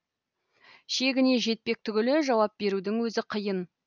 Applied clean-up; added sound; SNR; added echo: none; none; none; none.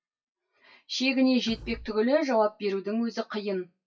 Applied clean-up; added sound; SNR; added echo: classical method WPE with log-MMSE.